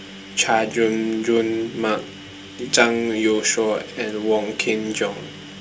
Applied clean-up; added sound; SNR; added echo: none; Electric guitar; 18 dB; reverberation time 0.2 s.